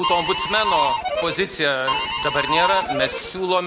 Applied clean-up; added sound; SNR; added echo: none; Harmonica; 1 dB; none.